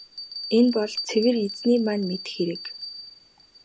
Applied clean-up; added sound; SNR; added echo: none; Bell; 13 dB; none.